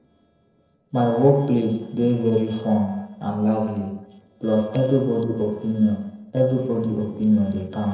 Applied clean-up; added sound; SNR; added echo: neural separator model SepFormer DNS4.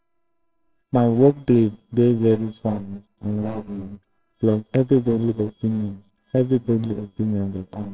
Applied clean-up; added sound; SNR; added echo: neural separator model SepFormer WHAMR!.